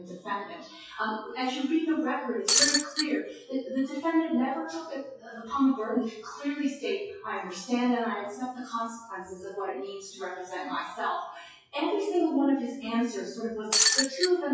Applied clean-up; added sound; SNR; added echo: classical method WPE with log-MMSE.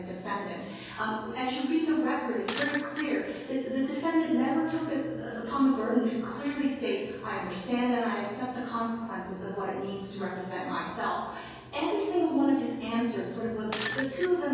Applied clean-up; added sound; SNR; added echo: none; Shatter; -3 dB; reverberation time 1.3 s.